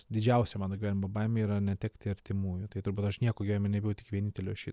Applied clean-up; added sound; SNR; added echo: none; none; none; none.